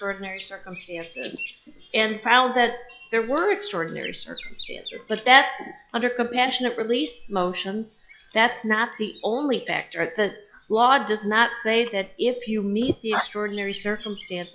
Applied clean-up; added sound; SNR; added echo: classical method log-MMSE.